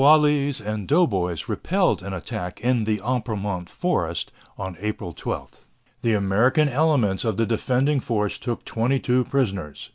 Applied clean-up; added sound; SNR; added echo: none; none; none; none.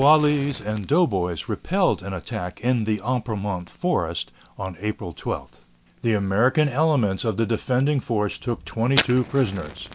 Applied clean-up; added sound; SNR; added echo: none; Fire; 15 dB; none.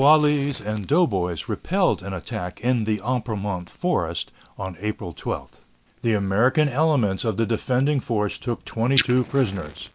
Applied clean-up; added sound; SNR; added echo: neural mask model Resemble Enhance denoiser.